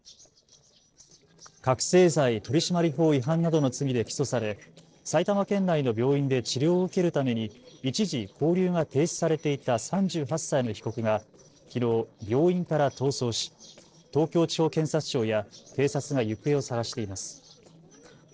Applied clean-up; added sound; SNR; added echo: neural separator model SepFormer DNS4.